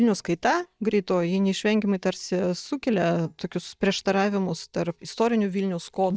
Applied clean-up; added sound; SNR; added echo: neural mask model DeepFilterNet 3.